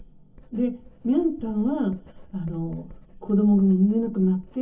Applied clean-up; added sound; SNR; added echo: none; Writing; 20 dB; reverberation time 0.3 s.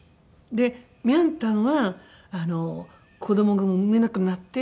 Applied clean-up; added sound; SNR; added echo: none; none; none; none.